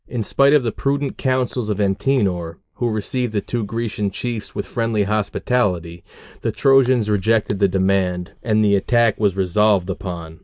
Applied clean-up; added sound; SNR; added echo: neural mask model Resemble Enhance denoiser.